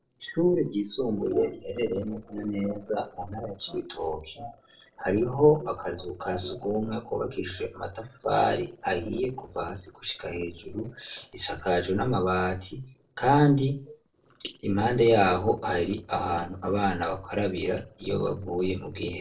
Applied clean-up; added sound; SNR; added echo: neural separator model SepFormer DNS4.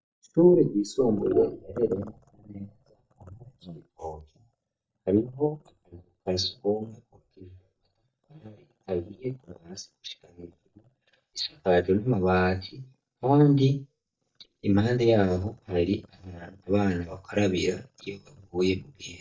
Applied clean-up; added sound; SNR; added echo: neural mask model DeepFilterNet 3.